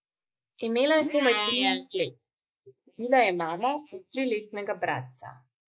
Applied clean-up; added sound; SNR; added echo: neural mask model Resemble Enhance denoiser.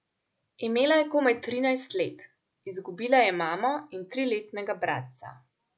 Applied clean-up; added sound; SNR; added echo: none; none; none; none.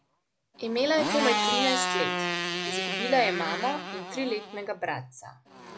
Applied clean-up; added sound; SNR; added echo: none; Motorcycle; 1 dB; none.